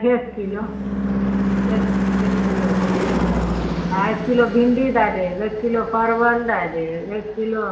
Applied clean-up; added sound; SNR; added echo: none; Car passing by / Engine / Truck; 1 dB; reverberation time 0.8 s.